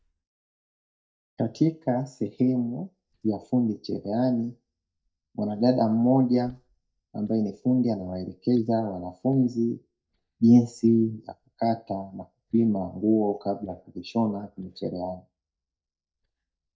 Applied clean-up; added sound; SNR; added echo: neural mask model DeepFilterNet 3.